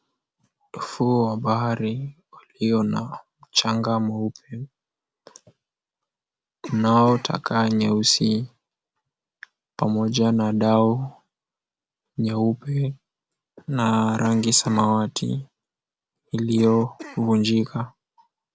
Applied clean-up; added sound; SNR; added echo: none; Cough; 18 dB; none.